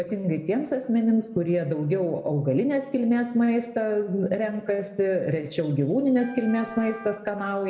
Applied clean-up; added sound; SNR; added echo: none; Wind instrument, woodwind instrument; 17 dB; reverberation time 1.2 s.